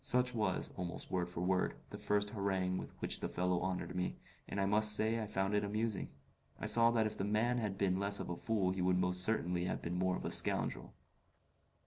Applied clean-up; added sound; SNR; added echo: none; none; none; none.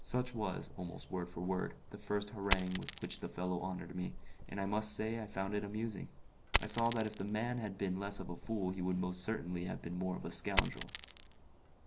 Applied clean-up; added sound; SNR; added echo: none; Coin (dropping); -1 dB; none.